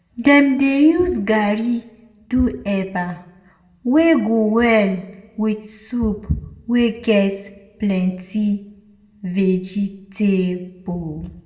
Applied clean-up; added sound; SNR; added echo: none; none; none; reverberation time 0.6 s.